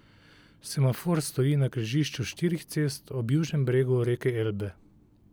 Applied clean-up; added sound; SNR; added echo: none; none; none; none.